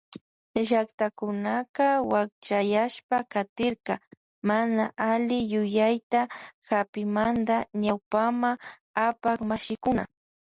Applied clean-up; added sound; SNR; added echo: none; none; none; none.